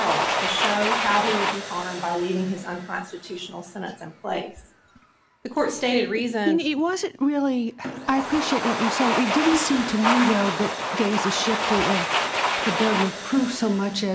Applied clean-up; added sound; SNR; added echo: none; Domestic sounds, home sounds; 3 dB; none.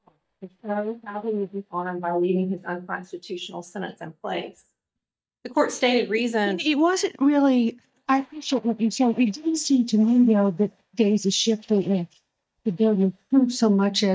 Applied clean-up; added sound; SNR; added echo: neural mask model DeepFilterNet 3.